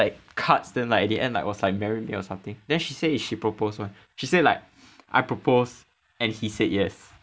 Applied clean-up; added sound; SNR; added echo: none; none; none; none.